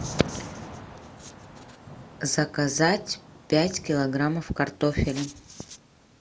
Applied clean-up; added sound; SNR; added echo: none; Thunder / Rain; 15 dB; none.